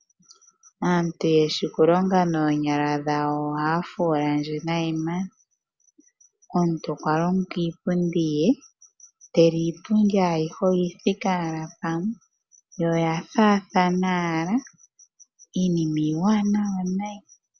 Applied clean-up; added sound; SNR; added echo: none; none; none; none.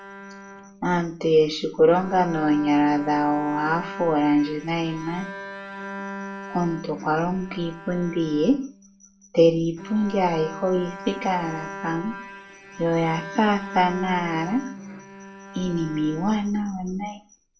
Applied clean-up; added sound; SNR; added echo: none; Bowed string instrument; 14 dB; reverberation time 0.3 s.